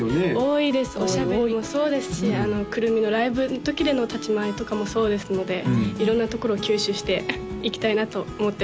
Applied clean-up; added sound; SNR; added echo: none; none; none; none.